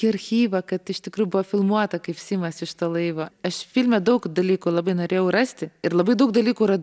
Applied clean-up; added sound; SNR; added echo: none; none; none; none.